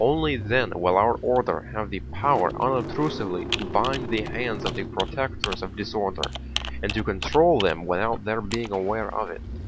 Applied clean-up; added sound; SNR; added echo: none; Engine starting / Car + Computer keyboard; 8 dB; none.